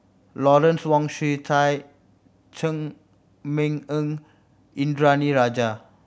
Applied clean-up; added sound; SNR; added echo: none; none; none; none.